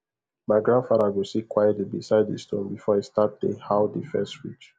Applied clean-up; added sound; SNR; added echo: none; none; none; none.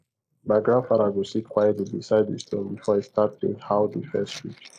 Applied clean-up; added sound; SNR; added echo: neural mask model Resemble Enhance denoiser.